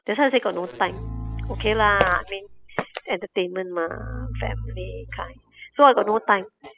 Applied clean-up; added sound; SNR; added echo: classical method spectral subtraction.